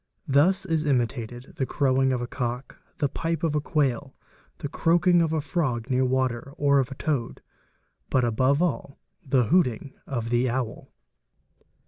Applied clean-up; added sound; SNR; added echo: none; none; none; none.